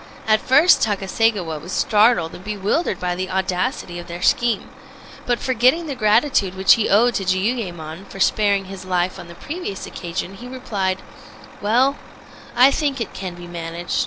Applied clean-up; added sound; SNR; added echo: none; Truck; 18 dB; none.